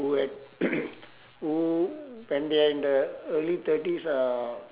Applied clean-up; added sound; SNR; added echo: none; none; none; none.